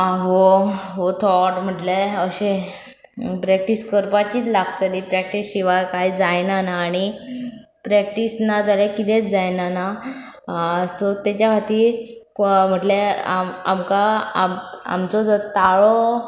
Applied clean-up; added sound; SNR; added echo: none; none; none; none.